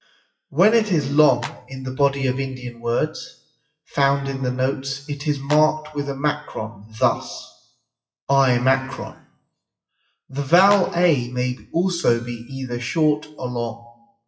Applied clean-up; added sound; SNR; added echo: classical method WPE with log-MMSE.